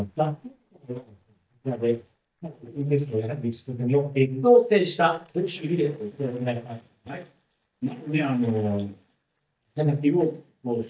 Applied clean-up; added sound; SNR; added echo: neural mask model DeepFilterNet 3.